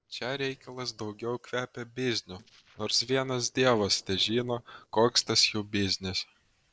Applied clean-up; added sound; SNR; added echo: neural separator model SepFormer DNS4.